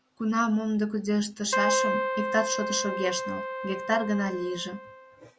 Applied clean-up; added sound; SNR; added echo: none; Keyboard (musical); 2 dB; none.